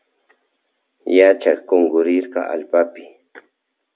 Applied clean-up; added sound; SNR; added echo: none; none; none; none.